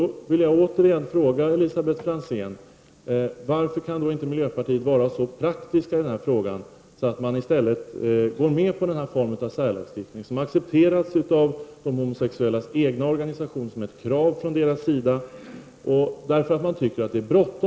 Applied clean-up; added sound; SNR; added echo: none; none; none; none.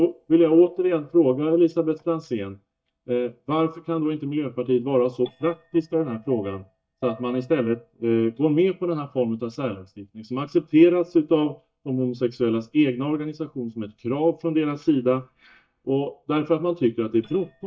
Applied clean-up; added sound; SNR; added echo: neural mask model DeepFilterNet 3.